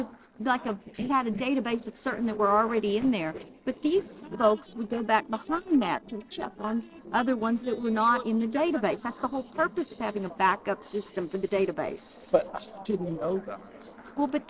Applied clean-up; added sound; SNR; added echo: neural separator model SepFormer DNS4.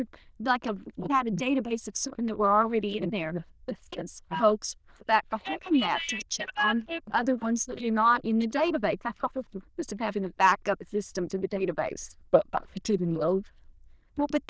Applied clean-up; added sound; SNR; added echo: neural diffusion model UNIVERSE++.